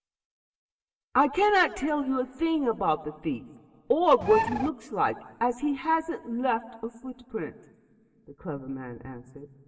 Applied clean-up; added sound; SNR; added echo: none; Bird; 0 dB; reverberation time 1.6 s.